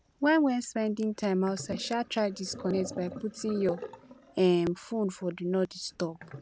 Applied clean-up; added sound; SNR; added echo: none; Sink (filling or washing); 16 dB; none.